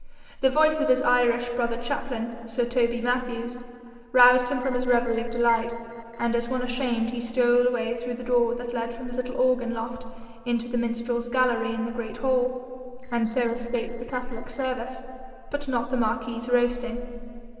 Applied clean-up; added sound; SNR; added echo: neural separator model SepFormer DNS4.